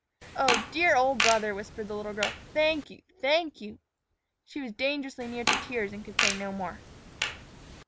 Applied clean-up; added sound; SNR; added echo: none; Fart; 2 dB; none.